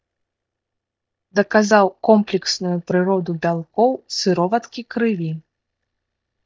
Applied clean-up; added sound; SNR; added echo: neural mask model DeepFilterNet 3.